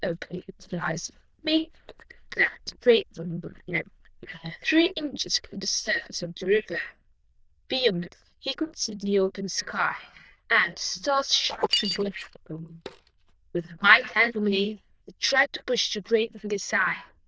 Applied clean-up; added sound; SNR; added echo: neural diffusion model UNIVERSE++.